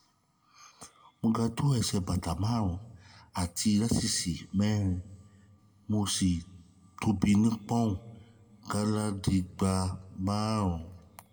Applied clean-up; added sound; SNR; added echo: none; none; none; reverberation time 0.3 s.